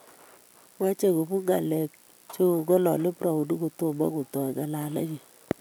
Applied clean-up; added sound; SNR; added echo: none; none; none; none.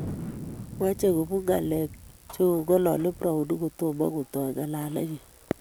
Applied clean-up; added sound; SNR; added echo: none; Thunder; 15 dB; none.